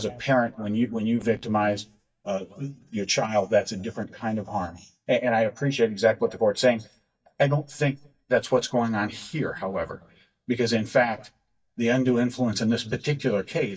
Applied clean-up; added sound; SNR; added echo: neural mask model DeepFilterNet 3.